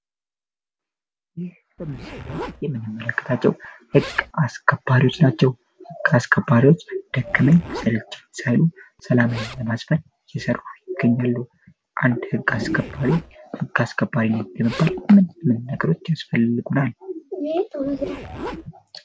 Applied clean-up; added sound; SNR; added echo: none; Zipper (clothing); 19 dB; none.